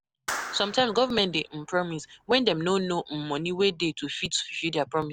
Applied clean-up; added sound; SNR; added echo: none; Clapping; 14 dB; none.